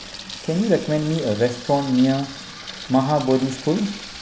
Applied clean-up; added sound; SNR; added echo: none; Sink (filling or washing) / Water tap, faucet; 15 dB; none.